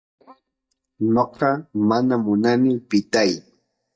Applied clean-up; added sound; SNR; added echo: neural mask model DeepFilterNet 3.